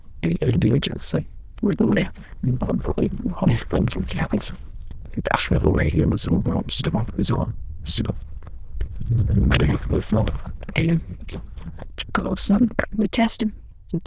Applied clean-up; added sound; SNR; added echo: neural diffusion model UNIVERSE++.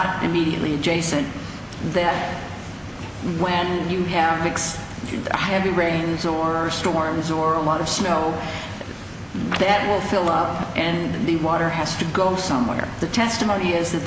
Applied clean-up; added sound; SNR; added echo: none; none; none; none.